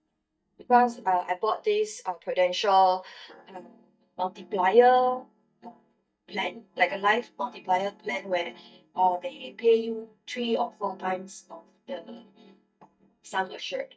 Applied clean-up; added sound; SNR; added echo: neural mask model DeepFilterNet 3.